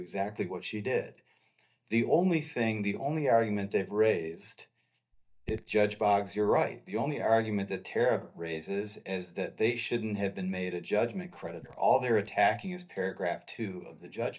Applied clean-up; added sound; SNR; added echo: neural mask model DeepFilterNet 3.